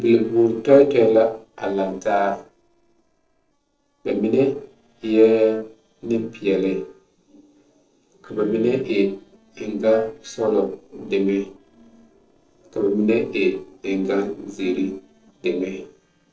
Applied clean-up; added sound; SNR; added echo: neural separator model SepFormer DNS4.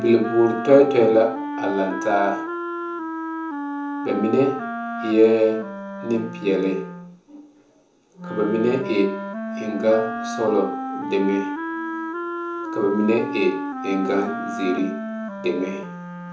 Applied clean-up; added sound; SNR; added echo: none; Wind instrument, woodwind instrument; 7 dB; reverberation time 0.6 s.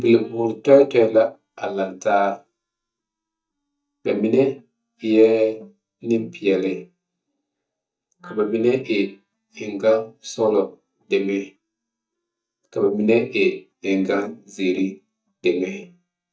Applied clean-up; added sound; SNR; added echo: neural mask model DeepFilterNet 3.